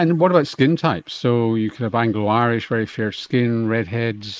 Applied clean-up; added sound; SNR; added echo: neural mask model Resemble Enhance denoiser.